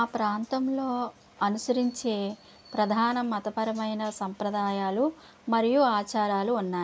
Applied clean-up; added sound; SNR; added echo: none; none; none; none.